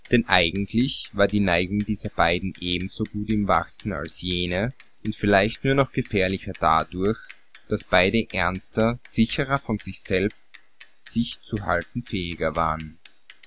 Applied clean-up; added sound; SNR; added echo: none; Bicycle; 14 dB; none.